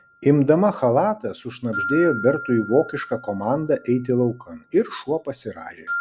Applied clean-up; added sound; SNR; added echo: none; Glockenspiel; 12 dB; none.